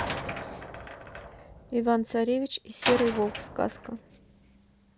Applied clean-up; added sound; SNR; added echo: none; Slam; 7 dB; none.